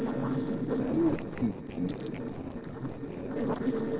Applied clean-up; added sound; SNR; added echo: neural separator model SepFormer DNS4.